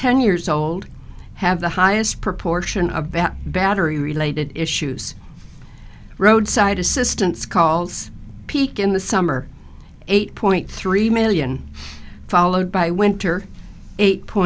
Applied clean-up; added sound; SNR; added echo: none; none; none; none.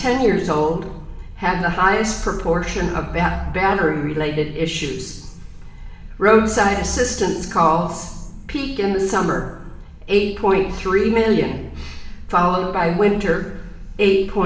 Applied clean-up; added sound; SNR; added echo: none; none; none; reverberation time 0.8 s.